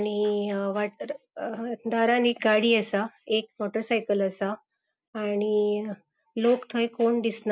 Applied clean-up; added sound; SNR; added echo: none; none; none; none.